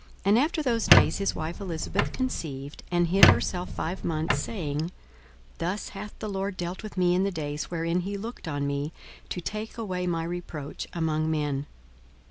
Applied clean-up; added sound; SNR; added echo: none; Squeak; -3 dB; none.